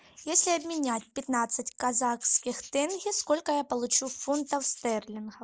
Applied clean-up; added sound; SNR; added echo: neural mask model Resemble Enhance denoiser.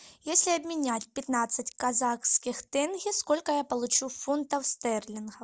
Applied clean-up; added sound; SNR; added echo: none; none; none; none.